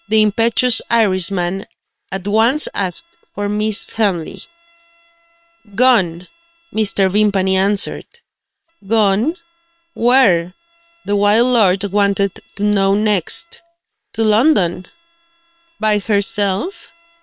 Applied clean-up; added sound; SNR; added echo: neural separator model SepFormer WHAM!.